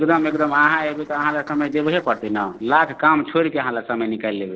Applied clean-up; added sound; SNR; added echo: neural separator model SepFormer DNS4.